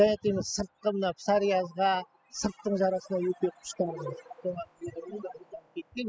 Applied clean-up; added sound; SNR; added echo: classical method spectral subtraction.